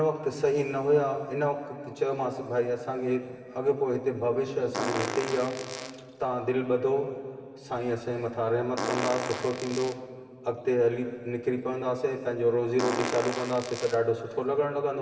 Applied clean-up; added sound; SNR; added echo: none; Fart; 7 dB; reverberation time 2.3 s.